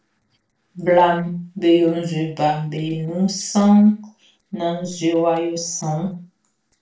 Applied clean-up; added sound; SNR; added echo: neural separator model SepFormer DNS4.